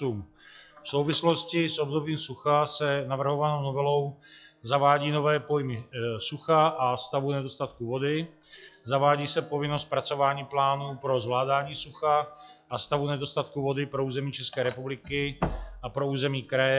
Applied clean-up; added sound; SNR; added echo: classical method log-MMSE.